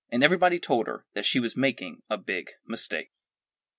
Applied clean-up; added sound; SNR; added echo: none; none; none; none.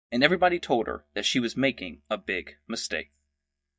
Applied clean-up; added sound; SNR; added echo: neural mask model DeepFilterNet 3.